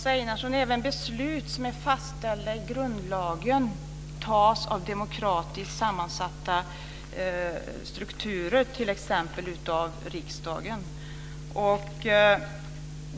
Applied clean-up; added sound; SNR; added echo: none; none; none; none.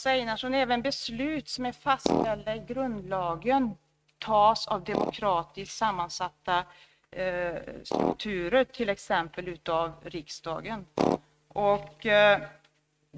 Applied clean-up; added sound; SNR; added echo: neural mask model RNNoise.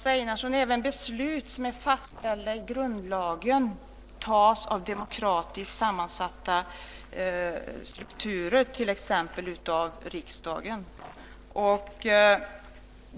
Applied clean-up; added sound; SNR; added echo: neural separator model SepFormer DNS4.